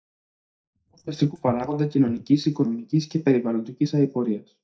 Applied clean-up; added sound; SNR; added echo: neural mask model DeepFilterNet 3.